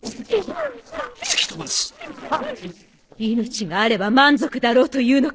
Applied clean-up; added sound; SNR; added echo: neural separator model SepFormer DNS4.